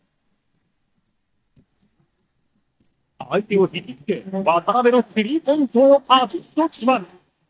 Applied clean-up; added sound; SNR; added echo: neural mask model DeepFilterNet 3.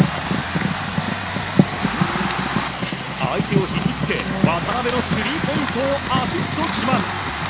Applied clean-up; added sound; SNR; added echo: none; Fire; -1 dB; none.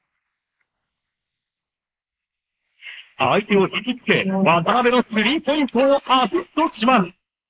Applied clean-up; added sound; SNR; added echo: neural mask model Resemble Enhance denoiser.